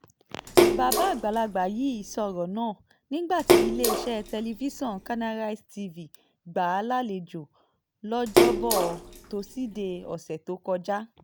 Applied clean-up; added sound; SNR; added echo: none; Splash, splatter; -4 dB; none.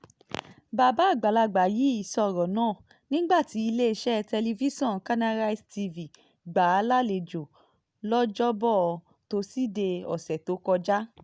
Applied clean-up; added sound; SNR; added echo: none; none; none; none.